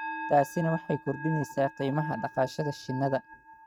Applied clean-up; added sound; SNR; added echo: neural mask model RNNoise.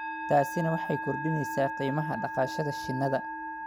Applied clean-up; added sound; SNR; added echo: none; Musical instrument; 5 dB; none.